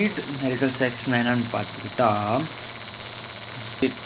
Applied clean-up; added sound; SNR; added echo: none; Tools; 10 dB; none.